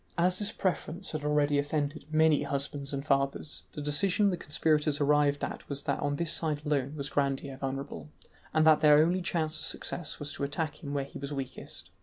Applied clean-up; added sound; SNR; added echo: none; none; none; none.